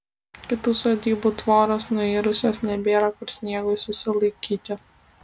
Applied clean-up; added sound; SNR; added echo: none; none; none; none.